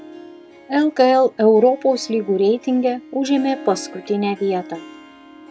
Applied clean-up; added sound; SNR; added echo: none; Harp; 20 dB; none.